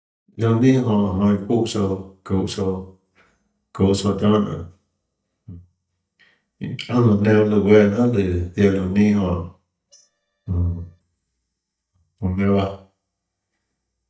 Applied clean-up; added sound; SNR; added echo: neural mask model DeepFilterNet 3.